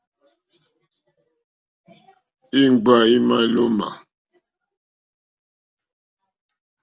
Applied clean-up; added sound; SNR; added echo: none; none; none; none.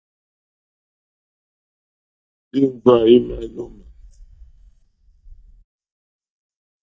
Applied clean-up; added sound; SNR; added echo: neural mask model DeepFilterNet 3.